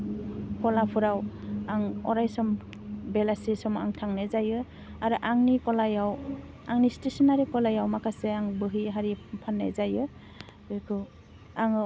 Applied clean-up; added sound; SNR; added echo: none; none; none; none.